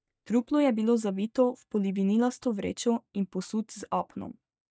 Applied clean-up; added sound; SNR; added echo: neural mask model DeepFilterNet 3.